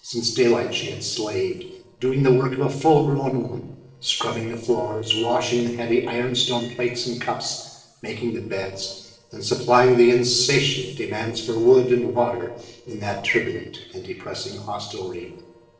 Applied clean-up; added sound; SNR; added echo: neural separator model SepFormer DNS4.